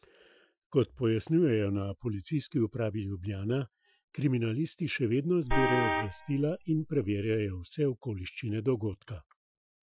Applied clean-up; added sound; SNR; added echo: classical method Wiener filter.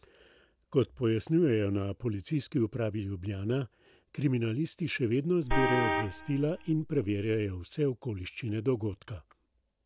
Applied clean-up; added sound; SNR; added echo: none; Vehicle horn, car horn, honking; 2 dB; none.